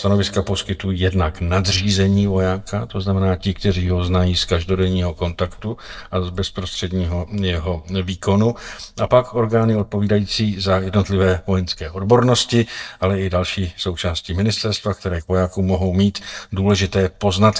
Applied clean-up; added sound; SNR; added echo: neural mask model DeepFilterNet 3.